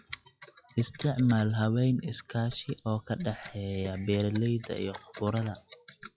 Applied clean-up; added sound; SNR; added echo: classical method log-MMSE.